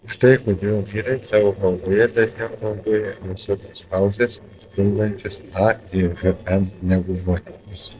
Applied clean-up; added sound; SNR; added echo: neural separator model SepFormer DNS4.